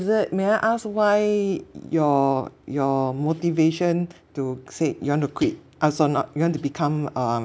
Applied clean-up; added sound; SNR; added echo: none; none; none; none.